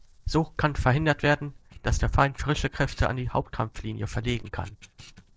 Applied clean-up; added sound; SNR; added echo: neural separator model SepFormer DNS4.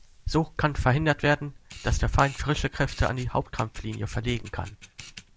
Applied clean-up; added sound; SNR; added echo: none; Camera; 17 dB; none.